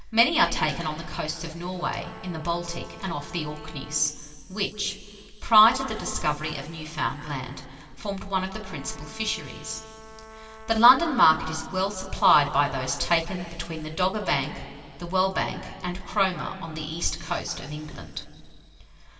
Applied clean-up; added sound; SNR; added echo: none; Brass instrument; 20 dB; reverberation time 2.6 s.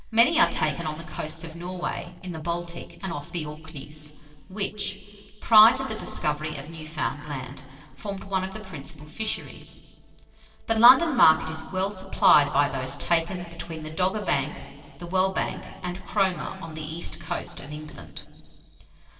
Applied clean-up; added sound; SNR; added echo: neural separator model SepFormer DNS4.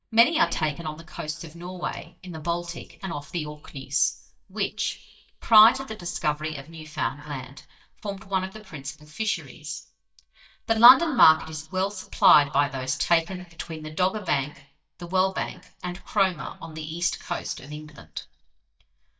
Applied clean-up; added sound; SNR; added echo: neural mask model DeepFilterNet 3.